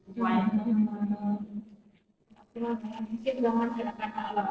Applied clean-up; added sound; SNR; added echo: neural separator model SepFormer DNS4.